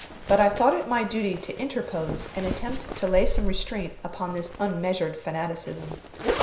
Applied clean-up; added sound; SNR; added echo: none; Zipper (clothing); 4 dB; reverberation time 0.5 s.